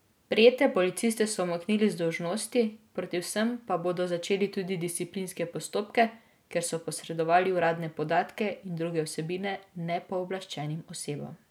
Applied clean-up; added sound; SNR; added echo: none; none; none; none.